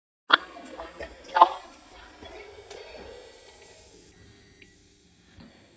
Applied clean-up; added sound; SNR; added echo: neural mask model DeepFilterNet 3.